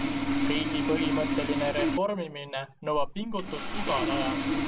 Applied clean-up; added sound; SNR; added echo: none; Sawing; -3 dB; none.